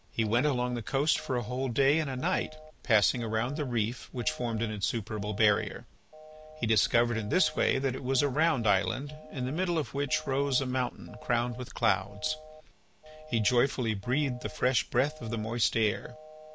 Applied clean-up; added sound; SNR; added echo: none; Telephone; 20 dB; none.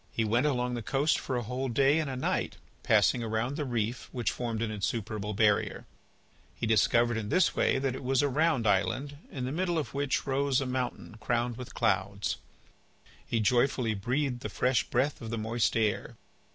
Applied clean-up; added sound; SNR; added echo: none; none; none; none.